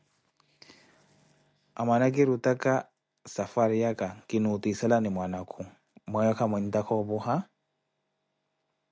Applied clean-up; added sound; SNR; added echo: none; none; none; none.